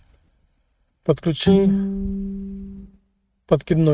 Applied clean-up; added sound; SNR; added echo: neural mask model RNNoise.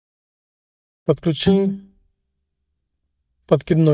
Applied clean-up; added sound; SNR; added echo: neural mask model DeepFilterNet 3.